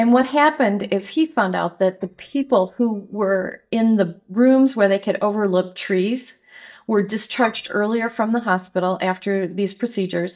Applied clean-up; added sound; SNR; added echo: neural mask model DeepFilterNet 3.